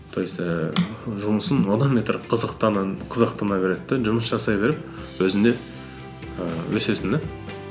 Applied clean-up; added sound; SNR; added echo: none; none; none; none.